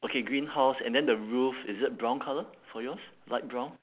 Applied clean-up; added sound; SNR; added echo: none; none; none; none.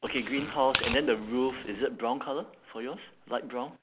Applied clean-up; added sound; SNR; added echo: none; Tearing; 6 dB; none.